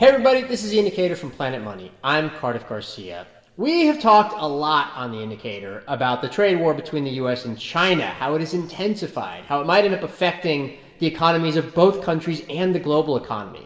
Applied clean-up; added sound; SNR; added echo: none; none; none; reverberation time 2.9 s.